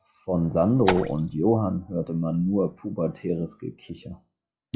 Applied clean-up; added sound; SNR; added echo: classical method log-MMSE.